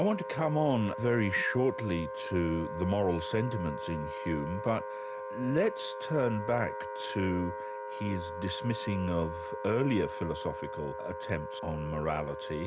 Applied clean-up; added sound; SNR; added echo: none; Wind instrument, woodwind instrument; 7 dB; none.